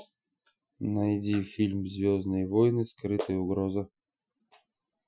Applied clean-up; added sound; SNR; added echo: classical method Wiener filter.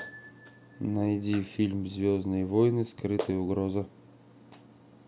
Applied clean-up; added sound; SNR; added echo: none; Piano + Clapping; 16 dB; none.